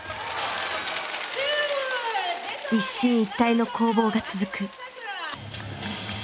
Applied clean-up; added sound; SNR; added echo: none; none; none; none.